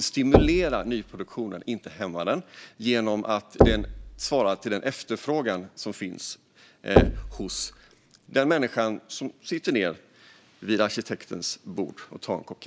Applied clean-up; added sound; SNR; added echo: none; Knock; -2 dB; none.